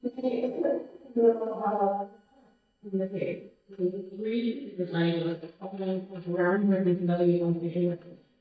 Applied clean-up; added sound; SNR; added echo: neural mask model DeepFilterNet 3.